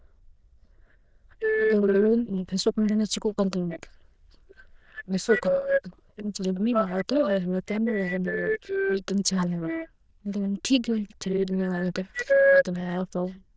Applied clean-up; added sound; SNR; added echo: neural diffusion model UNIVERSE++.